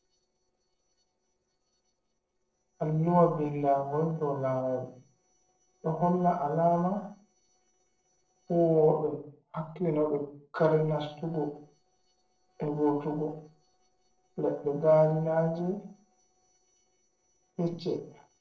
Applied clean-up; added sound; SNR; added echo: neural separator model SepFormer DNS4.